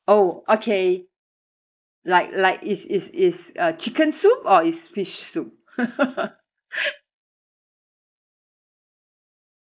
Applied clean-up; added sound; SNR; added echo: neural mask model Resemble Enhance denoiser.